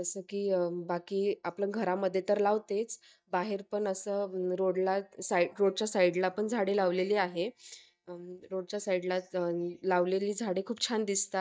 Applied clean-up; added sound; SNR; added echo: neural mask model DeepFilterNet 3.